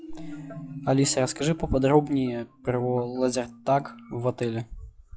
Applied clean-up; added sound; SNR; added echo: classical method log-MMSE.